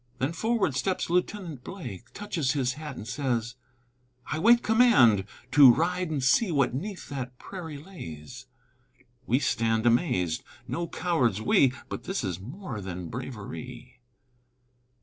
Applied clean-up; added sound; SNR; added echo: none; none; none; none.